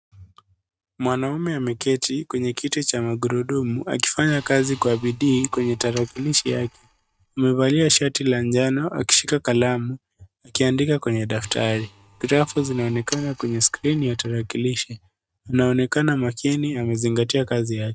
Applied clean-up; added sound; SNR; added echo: neural mask model RNNoise.